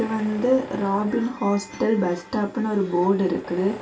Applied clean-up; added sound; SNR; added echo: none; Tools; 19 dB; reverberation time 0.2 s.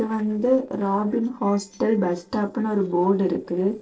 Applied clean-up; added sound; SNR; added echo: neural separator model SepFormer DNS4.